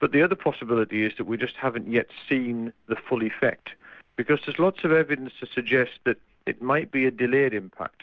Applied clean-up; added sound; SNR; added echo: none; none; none; none.